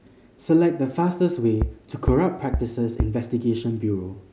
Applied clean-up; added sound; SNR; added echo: none; Bass drum; 5 dB; none.